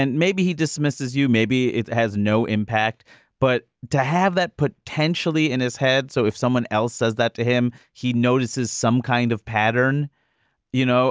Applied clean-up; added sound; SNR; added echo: none; none; none; none.